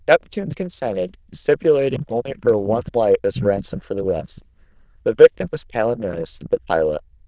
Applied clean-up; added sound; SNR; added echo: neural diffusion model UNIVERSE++.